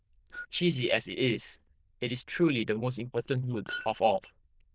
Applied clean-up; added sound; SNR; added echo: neural diffusion model UNIVERSE++.